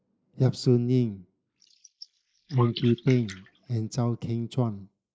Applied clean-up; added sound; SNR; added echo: neural mask model Resemble Enhance denoiser.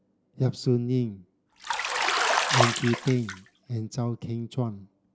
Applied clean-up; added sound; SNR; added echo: none; Bathtub (filling or washing); -1 dB; none.